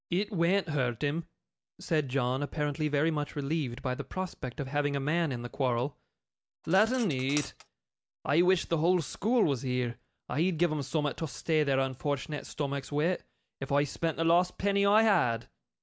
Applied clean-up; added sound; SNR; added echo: none; Cutlery, silverware; 19 dB; none.